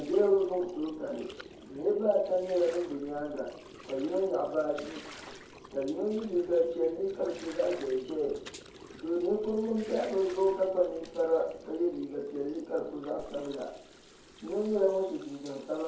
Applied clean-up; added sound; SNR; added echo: none; Gurgling; 18 dB; reverberation time 0.6 s.